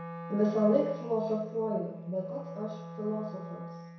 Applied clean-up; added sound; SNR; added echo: none; Wind instrument, woodwind instrument; 11 dB; reverberation time 0.7 s.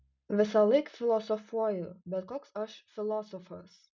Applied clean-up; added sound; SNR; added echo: none; none; none; none.